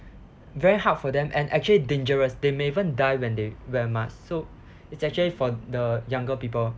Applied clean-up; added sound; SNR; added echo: none; none; none; none.